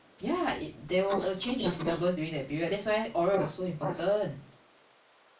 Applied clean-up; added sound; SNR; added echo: neural mask model Resemble Enhance denoiser.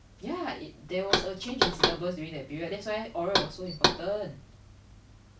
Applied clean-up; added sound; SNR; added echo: none; Knock; -4 dB; none.